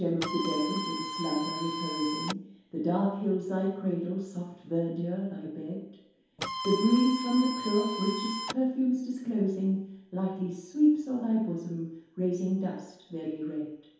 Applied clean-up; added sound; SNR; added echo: none; Printer; 5 dB; reverberation time 0.8 s.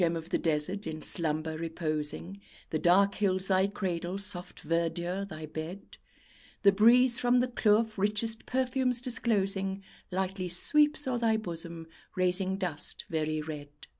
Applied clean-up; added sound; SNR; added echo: none; none; none; none.